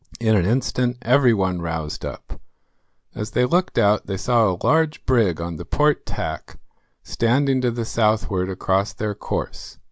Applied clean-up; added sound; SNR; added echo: none; none; none; none.